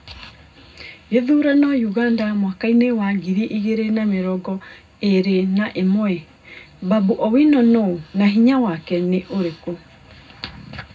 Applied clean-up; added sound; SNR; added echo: none; none; none; reverberation time 0.3 s.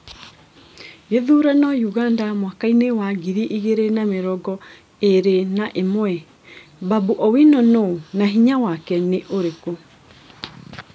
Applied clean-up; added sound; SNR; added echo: none; none; none; none.